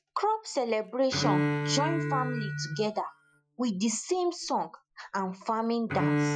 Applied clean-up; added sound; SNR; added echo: classical method Wiener filter.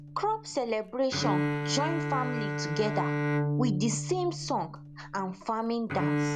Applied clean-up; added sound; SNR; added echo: none; Bowed string instrument; 0 dB; none.